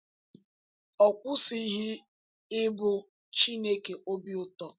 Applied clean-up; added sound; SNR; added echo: none; none; none; none.